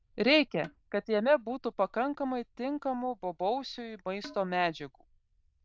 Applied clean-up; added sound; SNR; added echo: neural diffusion model UNIVERSE++.